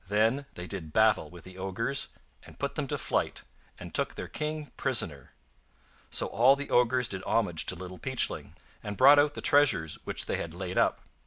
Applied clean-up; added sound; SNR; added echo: none; none; none; none.